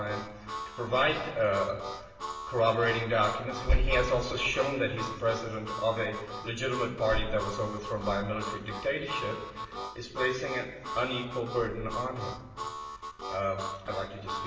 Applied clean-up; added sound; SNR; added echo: none; Harmonica; 9 dB; reverberation time 1.4 s.